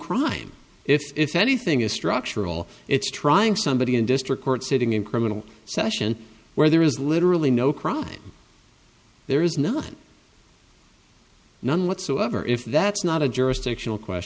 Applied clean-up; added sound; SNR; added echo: none; none; none; none.